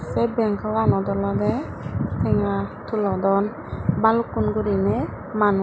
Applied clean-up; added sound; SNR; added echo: none; none; none; none.